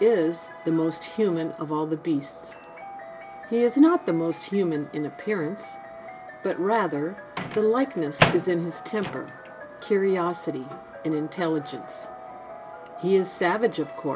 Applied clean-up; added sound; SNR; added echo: none; Microwave oven; 11 dB; none.